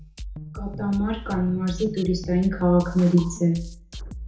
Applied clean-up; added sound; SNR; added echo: none; Drum kit; 12 dB; reverberation time 0.6 s.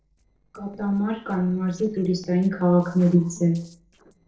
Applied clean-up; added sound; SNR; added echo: neural separator model SepFormer DNS4.